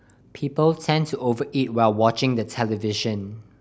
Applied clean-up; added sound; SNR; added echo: none; none; none; none.